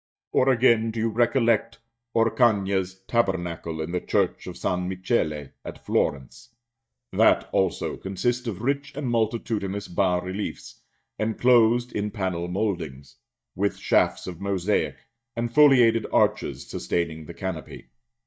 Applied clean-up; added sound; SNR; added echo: neural mask model DeepFilterNet 3.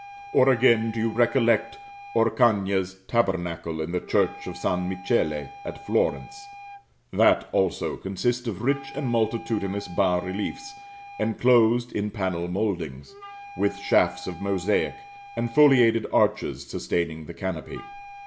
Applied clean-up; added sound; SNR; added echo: none; Wind instrument, woodwind instrument; 19 dB; none.